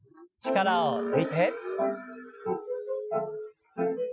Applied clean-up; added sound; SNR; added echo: classical method Wiener filter.